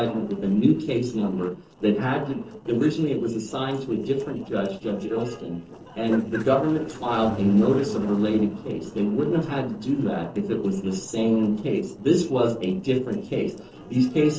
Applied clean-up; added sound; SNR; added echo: neural separator model SepFormer DNS4.